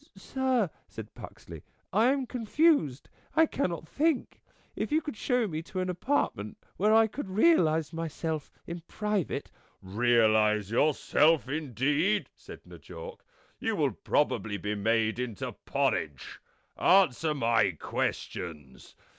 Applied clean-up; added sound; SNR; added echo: none; none; none; none.